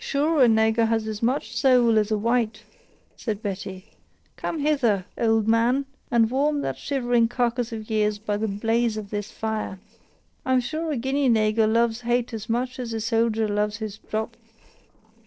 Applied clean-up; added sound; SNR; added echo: neural separator model SepFormer DNS4.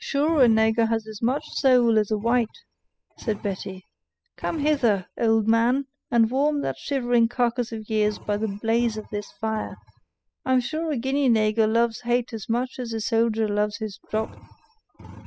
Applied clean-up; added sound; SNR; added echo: classical method spectral subtraction.